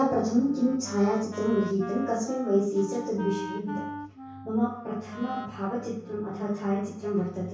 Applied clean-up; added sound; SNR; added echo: none; Wind instrument, woodwind instrument; 13 dB; reverberation time 0.6 s.